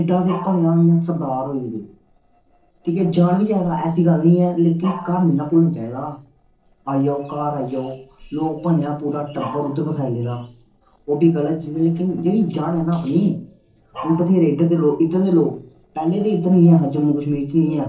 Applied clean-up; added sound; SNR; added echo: neural separator model SepFormer DNS4.